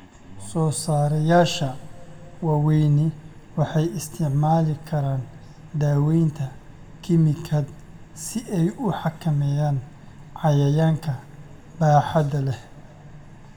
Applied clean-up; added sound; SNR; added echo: none; none; none; reverberation time 1.8 s.